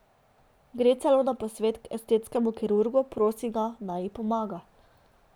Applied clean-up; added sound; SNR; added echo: none; none; none; none.